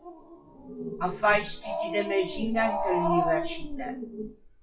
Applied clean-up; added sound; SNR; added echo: classical method WPE with log-MMSE.